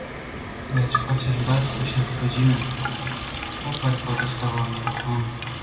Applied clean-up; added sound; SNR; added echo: none; Sink (filling or washing) / Water tap, faucet; 5 dB; reverberation time 1.9 s.